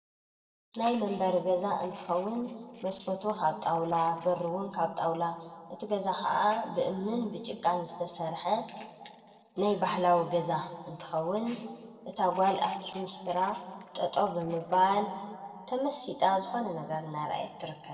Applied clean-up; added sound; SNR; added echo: neural separator model SepFormer DNS4.